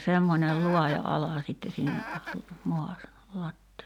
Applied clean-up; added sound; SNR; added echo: none; Chicken, rooster; 13 dB; none.